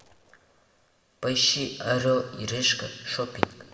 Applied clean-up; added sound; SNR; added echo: none; Fireworks; 11 dB; reverberation time 1.6 s.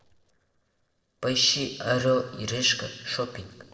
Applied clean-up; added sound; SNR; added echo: neural separator model SepFormer DNS4.